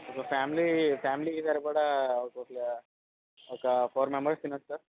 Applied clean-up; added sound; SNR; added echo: none; none; none; none.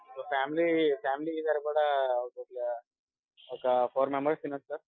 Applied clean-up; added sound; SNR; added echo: classical method Wiener filter.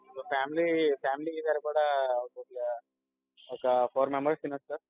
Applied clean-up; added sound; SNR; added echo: classical method spectral subtraction.